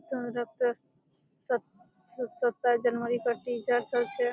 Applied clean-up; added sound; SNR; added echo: none; none; none; none.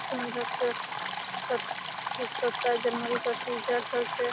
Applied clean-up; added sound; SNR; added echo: none; Stream; 2 dB; none.